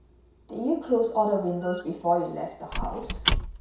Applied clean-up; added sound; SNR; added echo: none; Squeak / Wood; 5 dB; reverberation time 0.6 s.